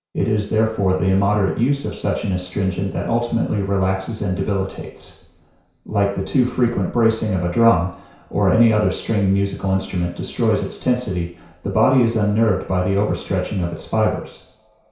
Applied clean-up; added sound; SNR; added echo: none; none; none; reverberation time 0.6 s.